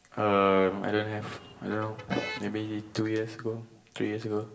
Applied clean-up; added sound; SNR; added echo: none; Motor vehicle (road); 14 dB; reverberation time 0.7 s.